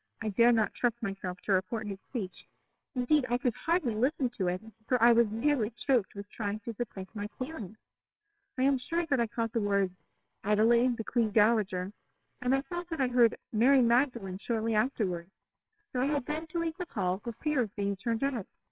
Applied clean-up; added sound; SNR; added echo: neural separator model SepFormer WHAMR!.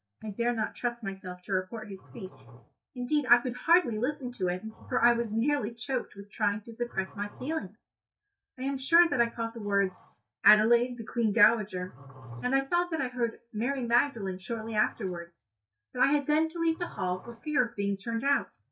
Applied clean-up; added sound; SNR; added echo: neural mask model DeepFilterNet 3.